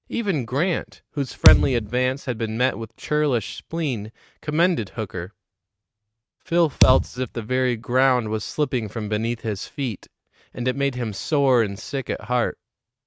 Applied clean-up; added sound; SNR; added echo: neural mask model RNNoise.